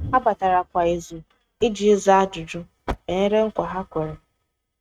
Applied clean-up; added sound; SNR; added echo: neural mask model RNNoise.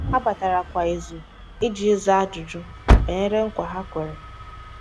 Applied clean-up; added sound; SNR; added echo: none; Engine starting; 1 dB; none.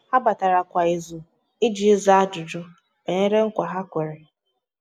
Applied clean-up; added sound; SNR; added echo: none; none; none; none.